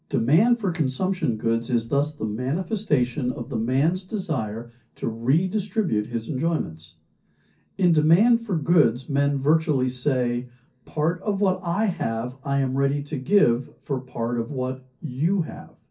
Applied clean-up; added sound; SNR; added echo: none; none; none; reverberation time 0.3 s.